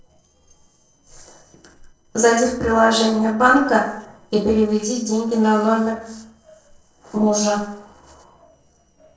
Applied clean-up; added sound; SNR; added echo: neural separator model SepFormer DNS4.